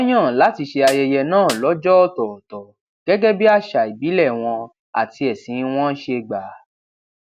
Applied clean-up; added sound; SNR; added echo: none; Snare drum; 14 dB; none.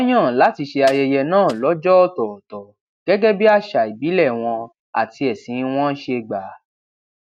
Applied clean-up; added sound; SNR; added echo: neural mask model RNNoise.